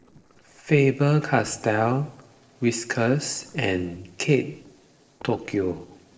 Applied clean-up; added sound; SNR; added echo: neural separator model SepFormer DNS4.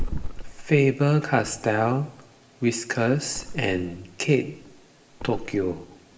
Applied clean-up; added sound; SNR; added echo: none; Thump, thud; 10 dB; reverberation time 0.7 s.